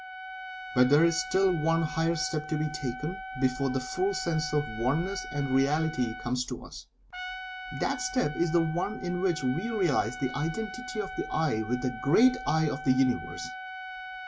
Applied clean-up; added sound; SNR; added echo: none; Trumpet; 11 dB; none.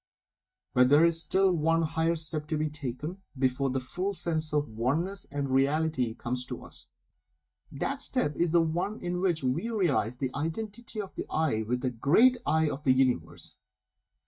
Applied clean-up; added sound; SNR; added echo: neural mask model DeepFilterNet 3.